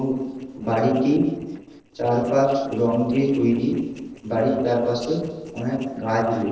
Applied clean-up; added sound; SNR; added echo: neural separator model SepFormer DNS4.